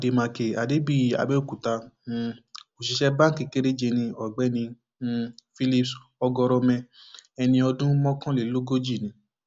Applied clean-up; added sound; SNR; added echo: none; none; none; none.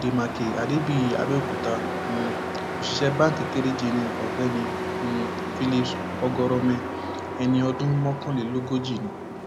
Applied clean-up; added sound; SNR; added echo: none; Truck; 4 dB; none.